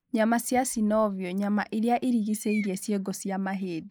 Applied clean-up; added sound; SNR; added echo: neural mask model Resemble Enhance denoiser.